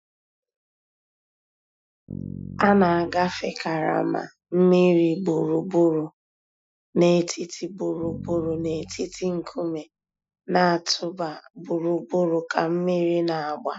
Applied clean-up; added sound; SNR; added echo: classical method Wiener filter.